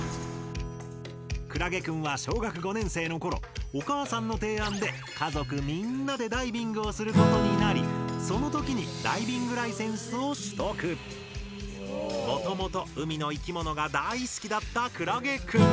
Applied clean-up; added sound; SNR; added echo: none; Acoustic guitar / Strum; 2 dB; none.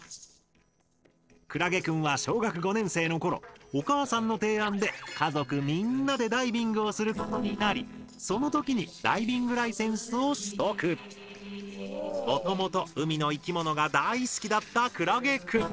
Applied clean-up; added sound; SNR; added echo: neural separator model SepFormer DNS4.